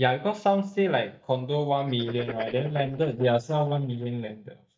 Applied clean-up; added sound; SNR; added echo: neural mask model DeepFilterNet 3.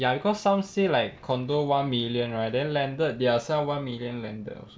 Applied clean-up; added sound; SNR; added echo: none; none; none; none.